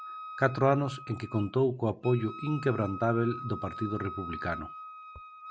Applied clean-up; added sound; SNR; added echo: none; Wind instrument, woodwind instrument; 12 dB; none.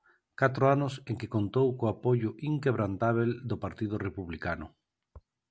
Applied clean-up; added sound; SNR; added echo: none; none; none; none.